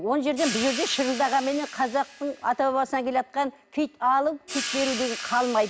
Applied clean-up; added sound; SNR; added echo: none; Cymbal; 11 dB; none.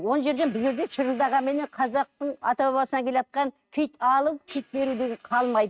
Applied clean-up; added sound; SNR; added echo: neural mask model RNNoise.